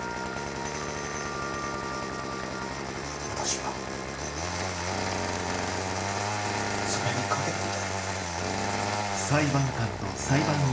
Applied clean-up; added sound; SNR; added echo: none; Engine starting; -2 dB; reverberation time 0.4 s.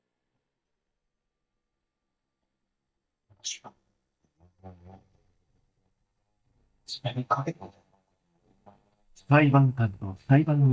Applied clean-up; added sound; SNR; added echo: neural mask model DeepFilterNet 3.